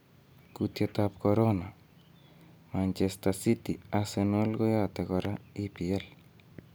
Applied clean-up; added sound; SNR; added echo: none; none; none; none.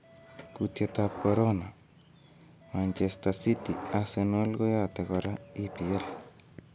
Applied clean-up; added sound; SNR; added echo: none; Subway, metro, underground; 14 dB; none.